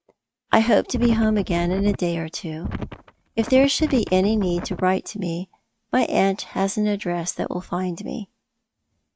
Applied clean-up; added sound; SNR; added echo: neural mask model RNNoise.